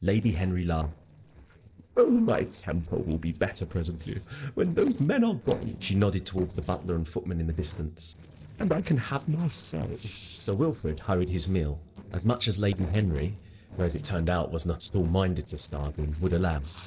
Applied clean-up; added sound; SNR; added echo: neural separator model SepFormer DNS4.